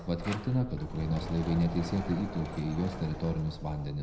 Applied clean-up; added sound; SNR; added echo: none; Sliding door; 9 dB; reverberation time 0.8 s.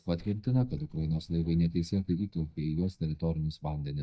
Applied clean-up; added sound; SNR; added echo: neural mask model DeepFilterNet 3.